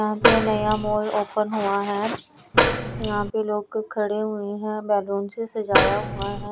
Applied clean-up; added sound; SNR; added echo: none; Door; -3 dB; none.